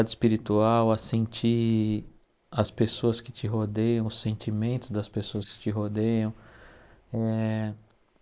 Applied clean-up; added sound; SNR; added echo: neural mask model Resemble Enhance denoiser.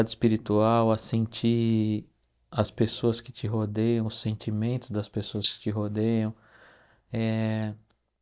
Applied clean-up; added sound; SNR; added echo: neural mask model DeepFilterNet 3.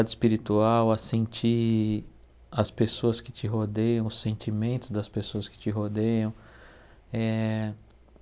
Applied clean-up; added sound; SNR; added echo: none; none; none; none.